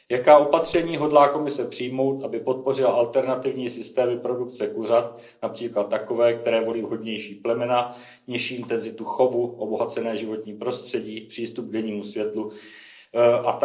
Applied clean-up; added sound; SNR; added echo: neural separator model SepFormer DNS4.